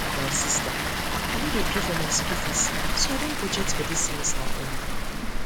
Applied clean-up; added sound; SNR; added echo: none; Water; -5 dB; none.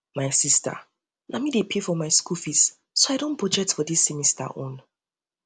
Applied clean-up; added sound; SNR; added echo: none; none; none; none.